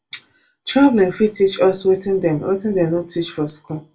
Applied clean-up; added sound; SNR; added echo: none; none; none; reverberation time 0.2 s.